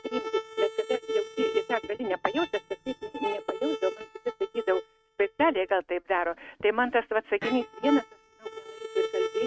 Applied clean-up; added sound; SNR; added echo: neural mask model RNNoise.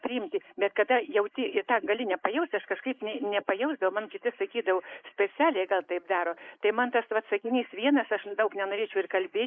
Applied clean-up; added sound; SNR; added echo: neural mask model Resemble Enhance denoiser.